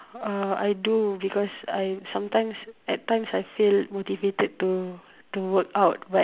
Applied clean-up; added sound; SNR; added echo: none; none; none; none.